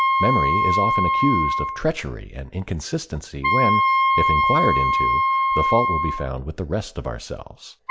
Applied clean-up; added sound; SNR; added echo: none; Wind instrument, woodwind instrument; -4 dB; none.